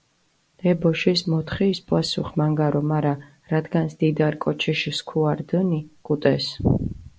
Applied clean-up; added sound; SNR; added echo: none; none; none; none.